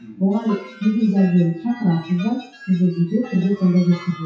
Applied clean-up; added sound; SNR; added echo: classical method WPE with log-MMSE.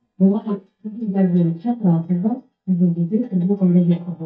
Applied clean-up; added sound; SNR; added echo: neural mask model DeepFilterNet 3.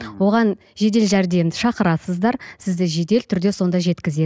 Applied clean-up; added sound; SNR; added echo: none; none; none; none.